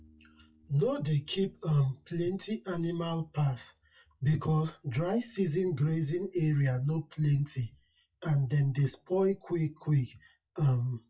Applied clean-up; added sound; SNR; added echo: classical method WPE with log-MMSE.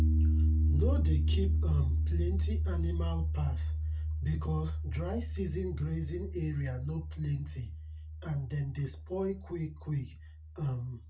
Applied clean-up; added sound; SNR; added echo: none; Piano; -5 dB; reverberation time 0.2 s.